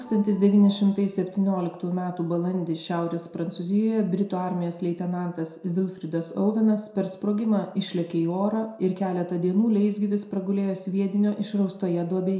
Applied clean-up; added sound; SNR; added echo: none; none; none; reverberation time 0.6 s.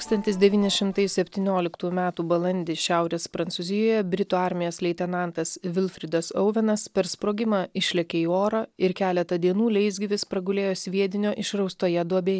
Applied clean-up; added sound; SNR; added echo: none; none; none; none.